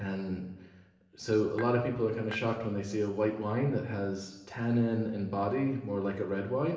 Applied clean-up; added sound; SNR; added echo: none; Dishes, pots, and pans / Chink, clink; 15 dB; reverberation time 0.9 s.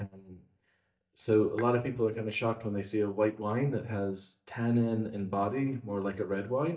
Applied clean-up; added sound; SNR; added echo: neural mask model DeepFilterNet 3.